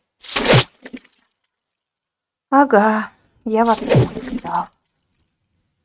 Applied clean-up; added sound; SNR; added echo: neural mask model RNNoise.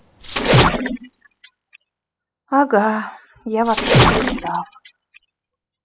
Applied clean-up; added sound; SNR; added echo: classical method spectral subtraction.